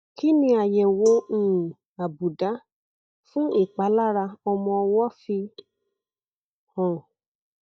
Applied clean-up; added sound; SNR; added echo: neural mask model DeepFilterNet 3.